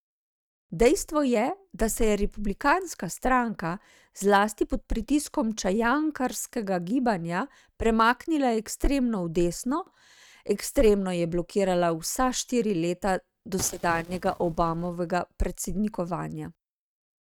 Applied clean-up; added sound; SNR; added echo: neural mask model RNNoise.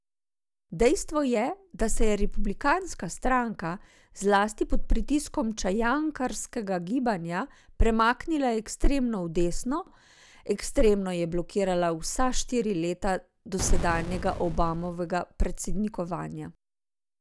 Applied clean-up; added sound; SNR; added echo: none; Boom; 7 dB; none.